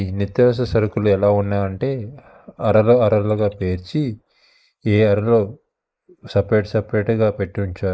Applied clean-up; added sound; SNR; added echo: neural mask model Resemble Enhance denoiser.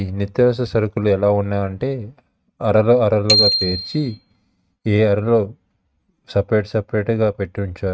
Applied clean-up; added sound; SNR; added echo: neural mask model RNNoise.